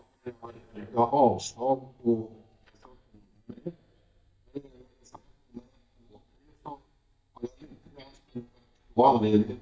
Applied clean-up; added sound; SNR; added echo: neural mask model DeepFilterNet 3.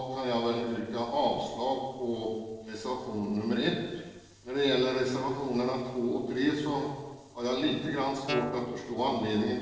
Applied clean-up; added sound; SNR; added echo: neural separator model SepFormer DNS4.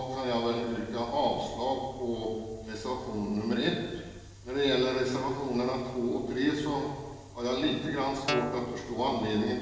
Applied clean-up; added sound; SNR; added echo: none; Guitar; 5 dB; reverberation time 1.3 s.